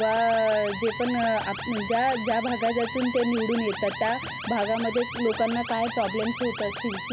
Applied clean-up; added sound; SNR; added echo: none; Alarm; 8 dB; none.